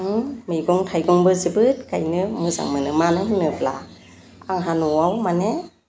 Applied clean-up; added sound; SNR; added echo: none; none; none; none.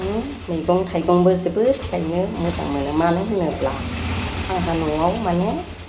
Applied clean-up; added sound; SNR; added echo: none; Motorcycle / Engine; 9 dB; reverberation time 1.5 s.